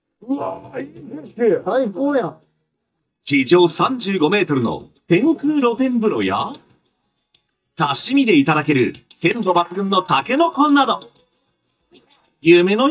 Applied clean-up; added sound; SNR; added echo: neural mask model DeepFilterNet 3.